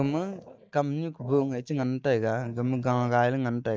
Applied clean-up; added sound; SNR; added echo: neural mask model DeepFilterNet 3.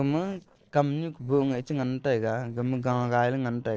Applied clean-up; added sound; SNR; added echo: neural separator model SepFormer DNS4.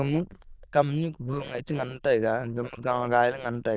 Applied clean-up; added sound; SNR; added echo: neural diffusion model UNIVERSE++.